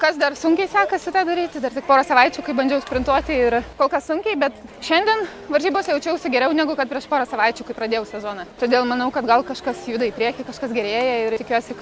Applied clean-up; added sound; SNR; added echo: none; none; none; none.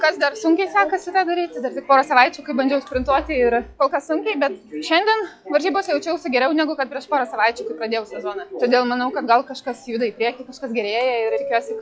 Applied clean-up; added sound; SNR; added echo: classical method log-MMSE.